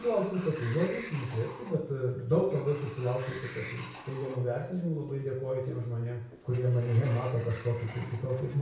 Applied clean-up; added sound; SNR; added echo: none; Sliding door; 17 dB; reverberation time 0.6 s.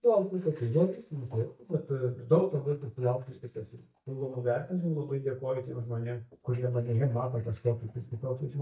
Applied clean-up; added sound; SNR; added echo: neural mask model DeepFilterNet 3.